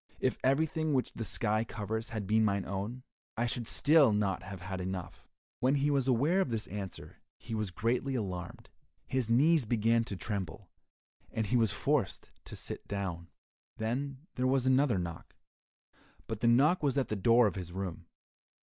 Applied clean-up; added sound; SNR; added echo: none; none; none; none.